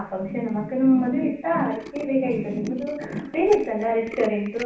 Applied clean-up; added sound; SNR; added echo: none; Tools; 18 dB; reverberation time 0.7 s.